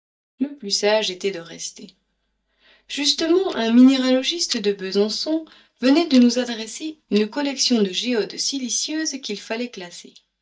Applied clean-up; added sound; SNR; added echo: neural mask model DeepFilterNet 3.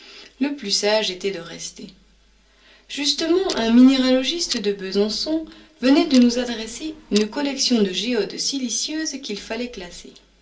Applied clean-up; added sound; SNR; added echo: none; Clock; 17 dB; reverberation time 0.3 s.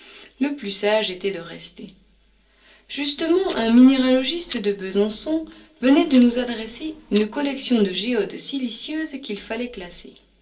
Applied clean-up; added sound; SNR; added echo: neural separator model SepFormer DNS4.